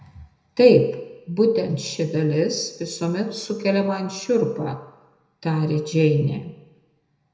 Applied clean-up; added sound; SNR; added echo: none; none; none; reverberation time 0.8 s.